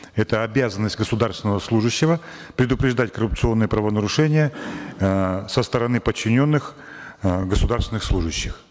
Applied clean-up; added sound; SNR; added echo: none; none; none; none.